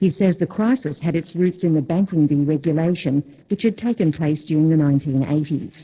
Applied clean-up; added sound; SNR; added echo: neural separator model SepFormer DNS4.